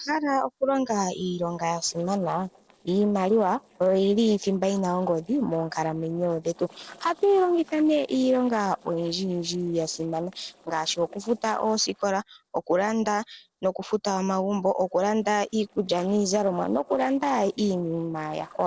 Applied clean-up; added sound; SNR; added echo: neural separator model SepFormer DNS4.